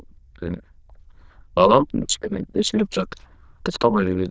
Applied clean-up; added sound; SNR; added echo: neural diffusion model UNIVERSE++.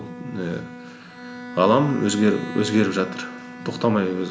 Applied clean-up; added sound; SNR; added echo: none; Bowed string instrument; 12 dB; none.